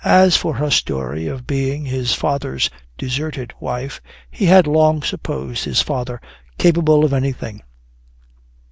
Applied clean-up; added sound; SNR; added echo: none; none; none; none.